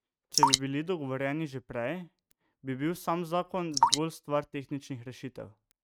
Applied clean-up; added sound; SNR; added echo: neural mask model RNNoise.